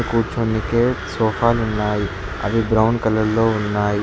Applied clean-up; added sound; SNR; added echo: none; Crow; 14 dB; none.